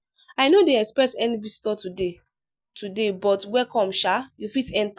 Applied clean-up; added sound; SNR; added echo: none; none; none; none.